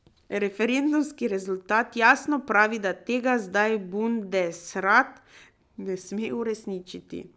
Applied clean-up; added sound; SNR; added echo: none; none; none; none.